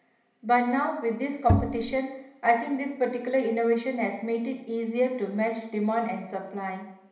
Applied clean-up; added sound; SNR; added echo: none; Bowed string instrument; -2 dB; reverberation time 0.8 s.